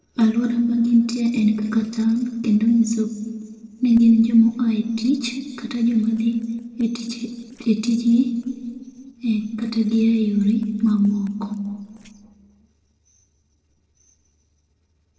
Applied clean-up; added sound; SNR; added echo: neural separator model SepFormer DNS4.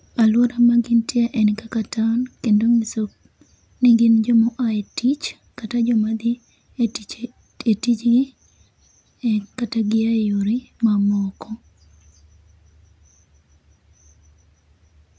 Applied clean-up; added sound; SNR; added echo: none; none; none; none.